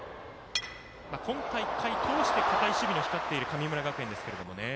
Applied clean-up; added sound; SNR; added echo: none; none; none; none.